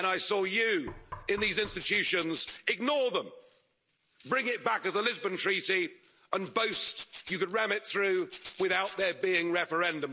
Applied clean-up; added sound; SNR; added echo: none; Rattle (instrument) + Knock; 16 dB; none.